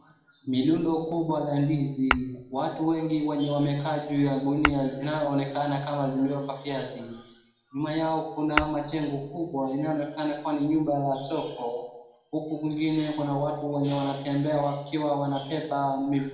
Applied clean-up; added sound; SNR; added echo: none; Tap / Glass; 6 dB; reverberation time 0.8 s.